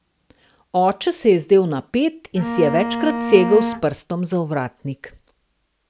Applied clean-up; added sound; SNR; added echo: none; Bowed string instrument; 4 dB; none.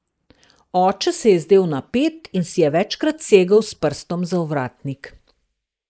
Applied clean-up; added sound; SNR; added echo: neural mask model Resemble Enhance denoiser.